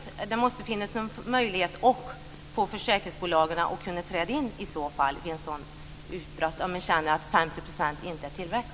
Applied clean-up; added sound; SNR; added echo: none; none; none; none.